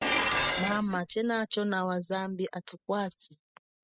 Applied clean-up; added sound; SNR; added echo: classical method spectral subtraction.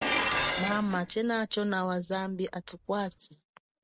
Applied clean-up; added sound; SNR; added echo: none; Dishes, pots, and pans; 2 dB; none.